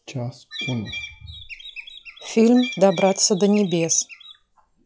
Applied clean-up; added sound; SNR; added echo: classical method log-MMSE.